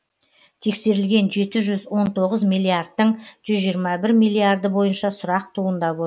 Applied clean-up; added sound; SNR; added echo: none; none; none; none.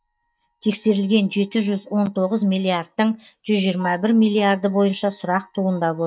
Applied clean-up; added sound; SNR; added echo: neural mask model DeepFilterNet 3.